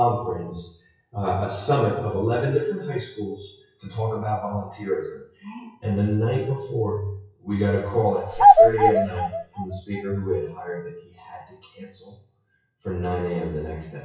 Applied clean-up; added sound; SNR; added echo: classical method WPE with log-MMSE.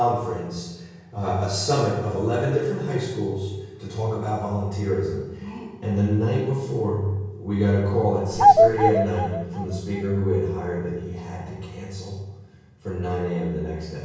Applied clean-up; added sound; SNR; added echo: none; Bird vocalization, bird call, bird song; -4 dB; reverberation time 1.0 s.